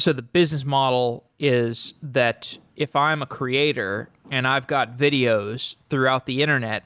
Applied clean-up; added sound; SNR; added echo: none; none; none; none.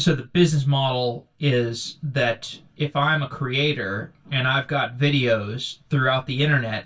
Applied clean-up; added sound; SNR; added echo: none; none; none; reverberation time 0.1 s.